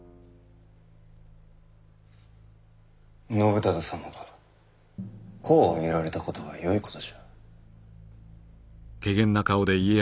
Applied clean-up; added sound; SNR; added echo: none; none; none; none.